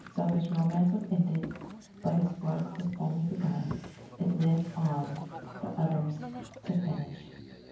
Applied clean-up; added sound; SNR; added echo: none; Boat, Water vehicle; 14 dB; reverberation time 0.9 s.